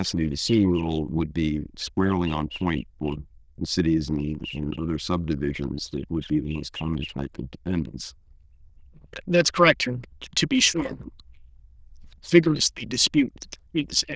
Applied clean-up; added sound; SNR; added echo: neural diffusion model UNIVERSE++.